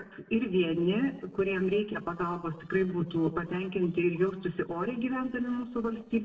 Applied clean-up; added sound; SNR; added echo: neural separator model SepFormer DNS4.